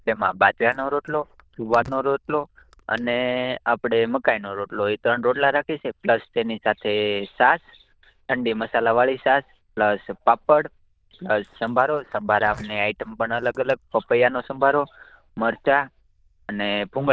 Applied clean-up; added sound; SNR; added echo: neural diffusion model UNIVERSE++.